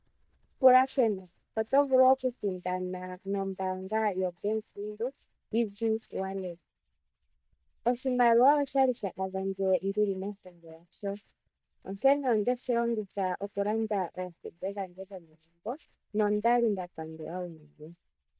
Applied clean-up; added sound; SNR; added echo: neural mask model DeepFilterNet 3.